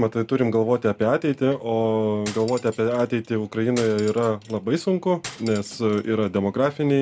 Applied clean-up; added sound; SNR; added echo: none; Cutlery, silverware; 19 dB; none.